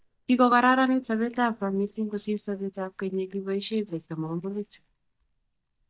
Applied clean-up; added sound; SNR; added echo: neural mask model DeepFilterNet 3.